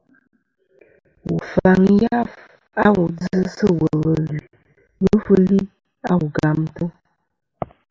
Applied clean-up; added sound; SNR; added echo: none; none; none; none.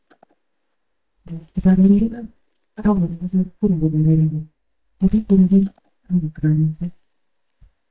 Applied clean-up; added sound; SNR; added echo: neural mask model DeepFilterNet 3.